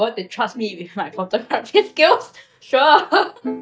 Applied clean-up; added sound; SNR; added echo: neural mask model DeepFilterNet 3.